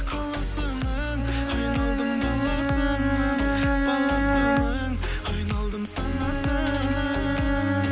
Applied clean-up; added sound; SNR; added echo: none; Bowed string instrument; 1 dB; none.